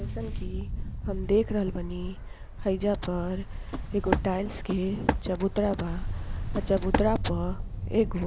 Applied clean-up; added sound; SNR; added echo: none; Walk, footsteps + Ocean; 2 dB; none.